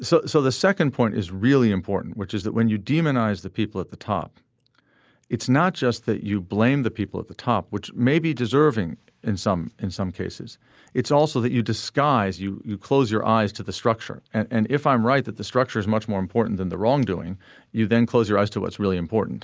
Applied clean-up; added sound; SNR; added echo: none; none; none; none.